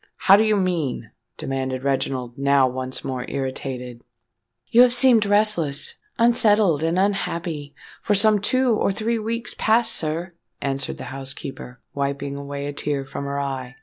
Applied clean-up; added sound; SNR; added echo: none; none; none; none.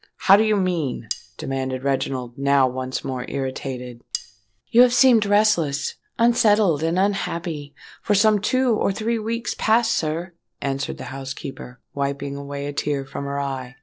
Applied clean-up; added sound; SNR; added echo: neural separator model SepFormer DNS4.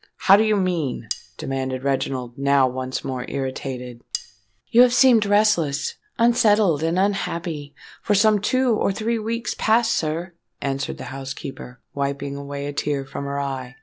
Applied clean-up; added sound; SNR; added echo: none; Cutlery, silverware; 12 dB; none.